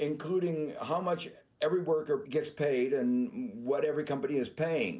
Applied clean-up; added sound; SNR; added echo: none; none; none; none.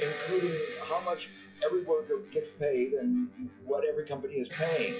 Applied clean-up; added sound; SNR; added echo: classical method log-MMSE.